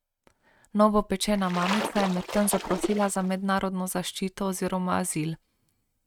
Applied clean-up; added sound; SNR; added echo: neural mask model RNNoise.